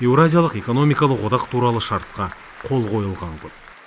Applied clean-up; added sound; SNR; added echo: none; none; none; none.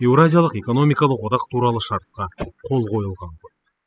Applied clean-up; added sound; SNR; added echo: classical method spectral subtraction.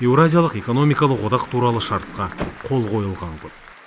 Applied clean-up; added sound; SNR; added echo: none; Sliding door; 16 dB; none.